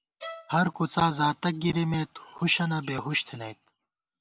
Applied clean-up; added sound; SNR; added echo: none; Bowed string instrument; 18 dB; none.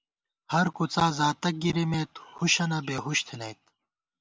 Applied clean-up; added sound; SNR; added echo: none; none; none; none.